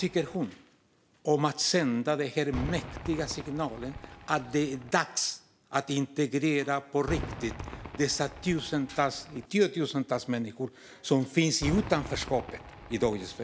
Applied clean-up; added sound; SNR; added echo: none; Cheering / Fireworks; 13 dB; none.